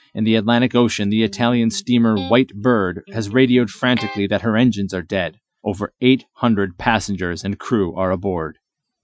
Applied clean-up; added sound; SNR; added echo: classical method Wiener filter.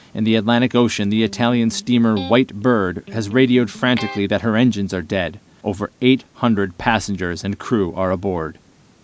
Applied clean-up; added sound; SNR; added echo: none; Electric guitar; 17 dB; none.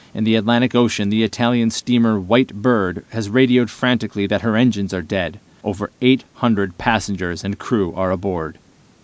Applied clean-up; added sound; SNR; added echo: none; none; none; none.